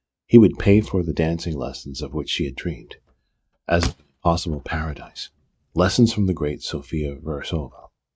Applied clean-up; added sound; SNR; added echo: neural mask model RNNoise.